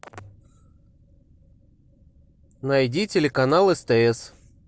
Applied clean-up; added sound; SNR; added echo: none; none; none; none.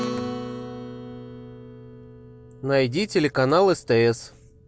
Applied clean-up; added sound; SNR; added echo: none; Acoustic guitar; 11 dB; none.